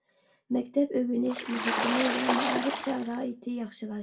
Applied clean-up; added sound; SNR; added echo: none; Water / Splash, splatter; 0 dB; reverberation time 0.2 s.